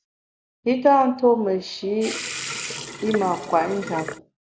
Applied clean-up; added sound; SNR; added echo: none; Sink (filling or washing) / Water tap, faucet; 8 dB; none.